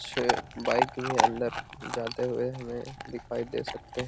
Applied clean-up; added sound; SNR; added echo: none; Chewing, mastication / Dog; 0 dB; none.